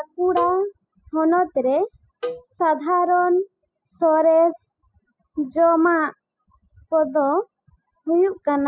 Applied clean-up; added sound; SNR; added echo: classical method spectral subtraction.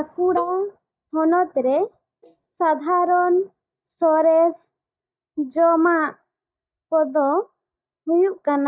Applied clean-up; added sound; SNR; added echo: neural mask model DeepFilterNet 3.